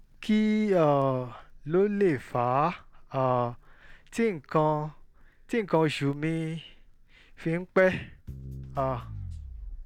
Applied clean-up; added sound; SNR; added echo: none; Crackle; 18 dB; none.